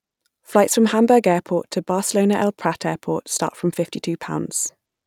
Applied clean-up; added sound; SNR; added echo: none; none; none; none.